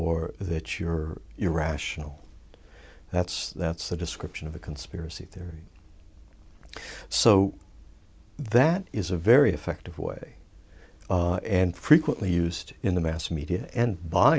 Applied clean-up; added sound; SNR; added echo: none; none; none; none.